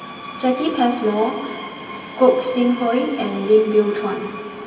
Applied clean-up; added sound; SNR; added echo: none; Screech; 16 dB; reverberation time 2.9 s.